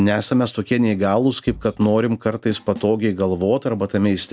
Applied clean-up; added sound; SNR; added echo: none; Drum / Drum kit; 19 dB; none.